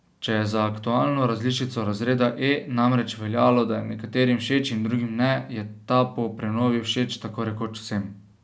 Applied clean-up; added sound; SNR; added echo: none; none; none; none.